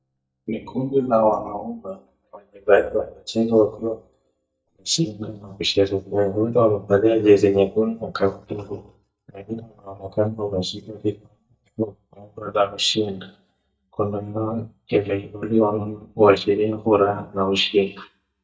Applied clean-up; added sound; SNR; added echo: neural mask model DeepFilterNet 3.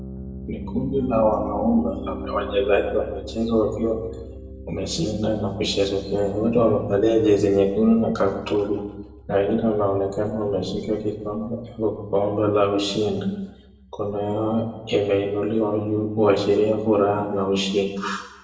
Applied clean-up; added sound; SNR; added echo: none; Piano; 15 dB; reverberation time 0.9 s.